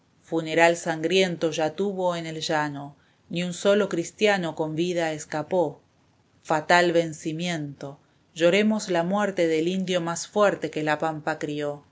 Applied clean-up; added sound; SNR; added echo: none; none; none; none.